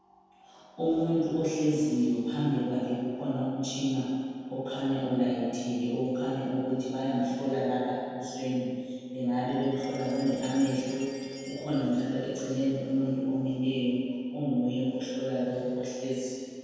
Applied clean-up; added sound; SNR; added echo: none; Chime; 20 dB; reverberation time 2.0 s.